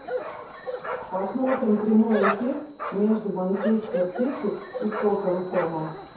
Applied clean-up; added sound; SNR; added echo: none; Bark; 7 dB; reverberation time 0.6 s.